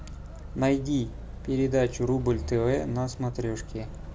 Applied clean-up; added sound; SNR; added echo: none; Motor vehicle (road); 10 dB; none.